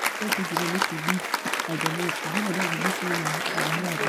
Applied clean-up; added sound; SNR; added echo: none; Applause; -4 dB; none.